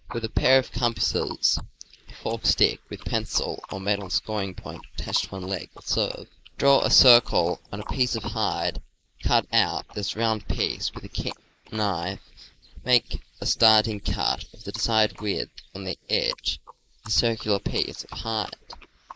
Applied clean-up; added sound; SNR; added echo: neural mask model Resemble Enhance denoiser.